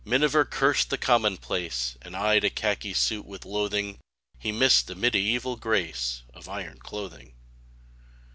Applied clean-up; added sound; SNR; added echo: none; none; none; none.